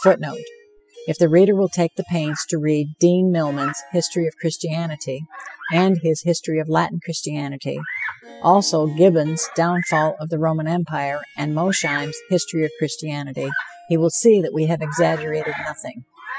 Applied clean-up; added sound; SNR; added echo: classical method spectral subtraction.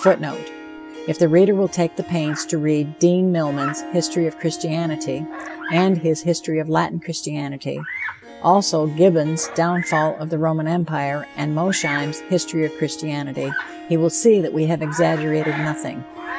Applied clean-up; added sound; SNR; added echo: none; Bird vocalization, bird call, bird song + Harp; 12 dB; none.